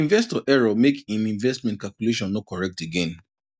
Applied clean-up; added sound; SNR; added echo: none; none; none; none.